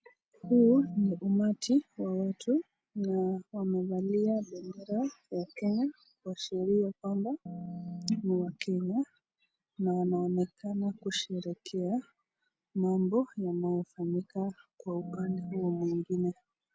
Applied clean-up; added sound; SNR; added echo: none; Organ; 8 dB; none.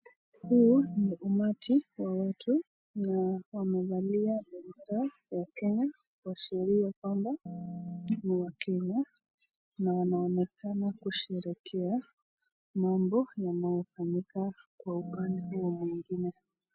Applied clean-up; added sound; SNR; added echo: classical method spectral subtraction.